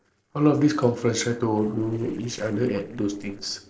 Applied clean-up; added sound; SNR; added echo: neural separator model SepFormer DNS4.